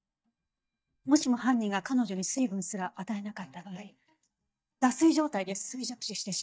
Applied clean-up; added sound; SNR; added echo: neural mask model DeepFilterNet 3.